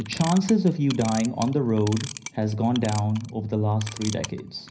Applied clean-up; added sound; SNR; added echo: none; Clock; 15 dB; reverberation time 0.5 s.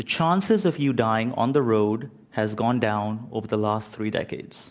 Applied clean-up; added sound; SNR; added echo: none; none; none; none.